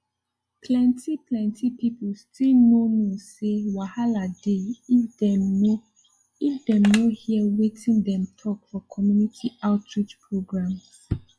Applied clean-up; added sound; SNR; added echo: classical method log-MMSE.